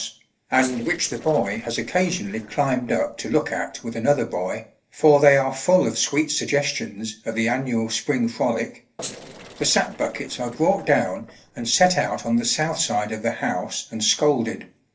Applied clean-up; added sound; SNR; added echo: neural separator model SepFormer DNS4.